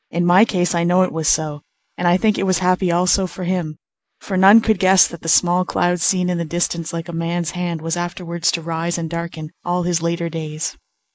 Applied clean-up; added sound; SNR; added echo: neural mask model Resemble Enhance denoiser.